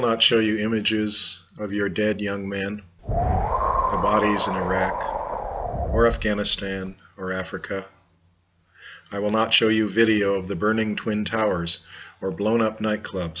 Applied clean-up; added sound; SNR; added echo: none; Wind; 1 dB; none.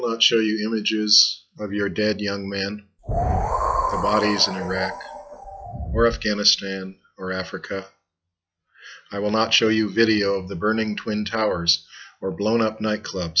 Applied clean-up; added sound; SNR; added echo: classical method log-MMSE.